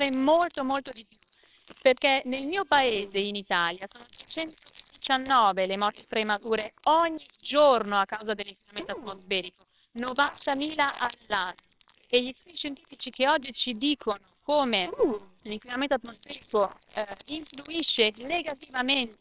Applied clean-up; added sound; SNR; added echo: neural separator model SepFormer WHAMR!.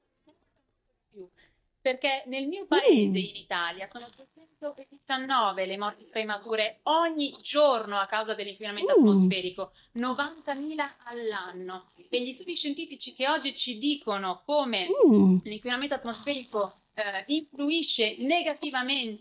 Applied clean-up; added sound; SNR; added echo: neural mask model DeepFilterNet 3.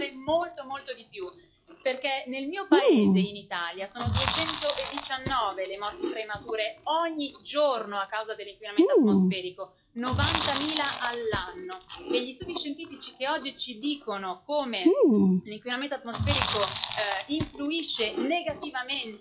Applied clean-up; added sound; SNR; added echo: classical method WPE with log-MMSE.